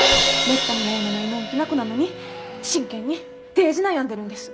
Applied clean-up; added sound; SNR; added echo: none; Crash cymbal; 1 dB; none.